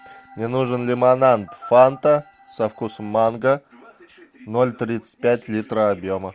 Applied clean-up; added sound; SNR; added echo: none; none; none; none.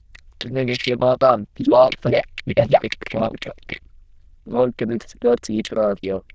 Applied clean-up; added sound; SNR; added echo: neural diffusion model UNIVERSE++.